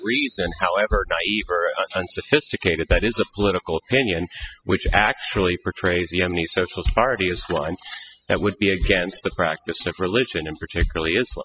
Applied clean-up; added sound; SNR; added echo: classical method spectral subtraction.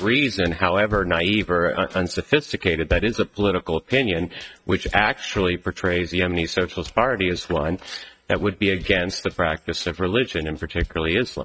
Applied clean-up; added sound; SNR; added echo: neural mask model RNNoise.